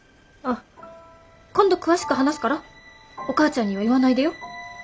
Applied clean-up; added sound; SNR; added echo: none; none; none; none.